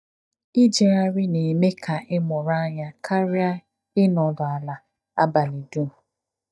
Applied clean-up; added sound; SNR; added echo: neural mask model DeepFilterNet 3.